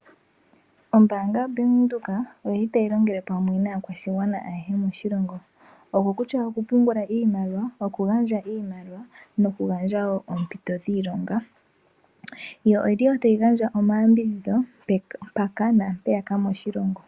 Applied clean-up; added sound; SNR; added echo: none; none; none; none.